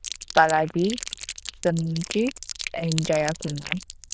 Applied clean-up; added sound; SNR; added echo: neural diffusion model UNIVERSE++.